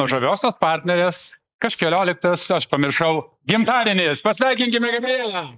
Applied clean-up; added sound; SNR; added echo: neural mask model Resemble Enhance denoiser.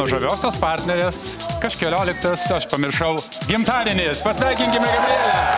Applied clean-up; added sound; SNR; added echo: none; Drip; 15 dB; none.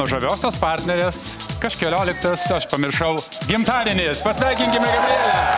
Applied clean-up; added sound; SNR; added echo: none; none; none; none.